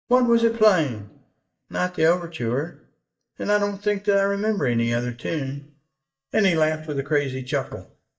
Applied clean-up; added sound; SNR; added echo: neural mask model DeepFilterNet 3.